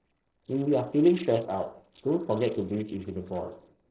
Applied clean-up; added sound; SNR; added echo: neural separator model SepFormer DNS4.